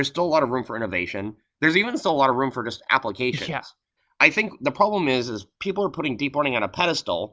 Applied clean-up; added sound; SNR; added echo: none; none; none; none.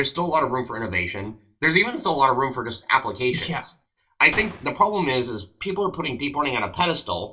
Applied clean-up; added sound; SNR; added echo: none; Gunshot, gunfire; 18 dB; reverberation time 0.2 s.